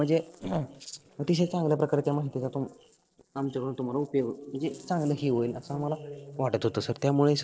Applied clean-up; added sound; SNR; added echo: neural separator model SepFormer DNS4.